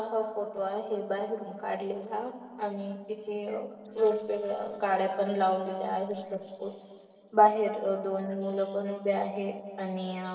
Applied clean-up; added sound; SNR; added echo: neural separator model SepFormer DNS4.